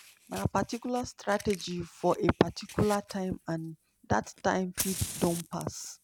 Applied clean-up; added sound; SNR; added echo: none; Fire; 13 dB; none.